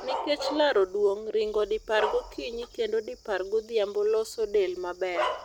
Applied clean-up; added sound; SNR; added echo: none; Bark; 9 dB; none.